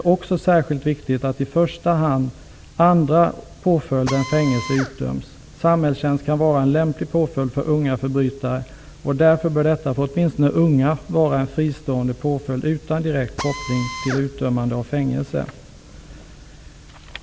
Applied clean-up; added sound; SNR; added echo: none; Drill; 15 dB; none.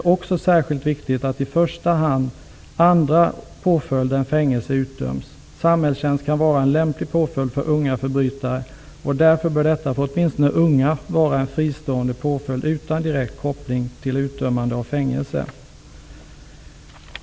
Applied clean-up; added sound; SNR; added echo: none; none; none; none.